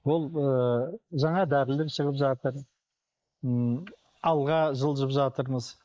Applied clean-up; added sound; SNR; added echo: neural mask model Resemble Enhance denoiser.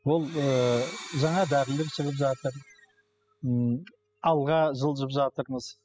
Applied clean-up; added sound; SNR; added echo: classical method spectral subtraction.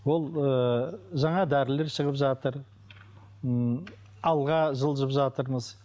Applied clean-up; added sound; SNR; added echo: none; none; none; none.